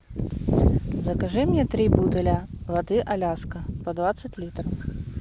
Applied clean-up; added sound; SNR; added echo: none; none; none; none.